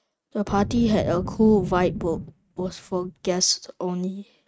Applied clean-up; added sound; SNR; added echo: neural mask model RNNoise.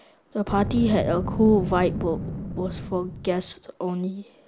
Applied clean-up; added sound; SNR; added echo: none; Boom; 7 dB; none.